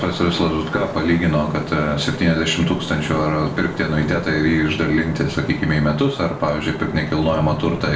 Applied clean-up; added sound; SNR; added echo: none; Traffic noise, roadway noise / Vehicle horn, car horn, honking; 11 dB; reverberation time 0.3 s.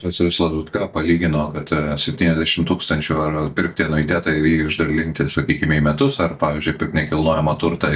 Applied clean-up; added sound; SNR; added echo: neural mask model DeepFilterNet 3.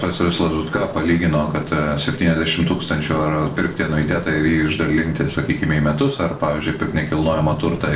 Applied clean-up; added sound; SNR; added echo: neural separator model SepFormer DNS4.